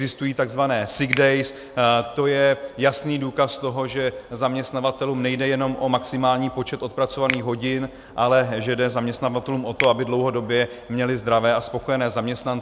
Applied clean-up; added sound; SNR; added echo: none; Finger snapping; 14 dB; none.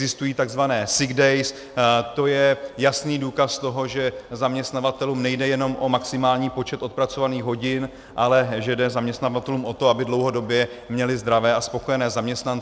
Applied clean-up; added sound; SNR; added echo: none; none; none; none.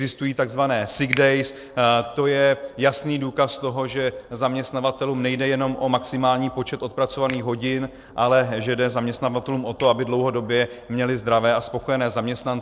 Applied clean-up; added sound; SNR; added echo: neural separator model SepFormer DNS4.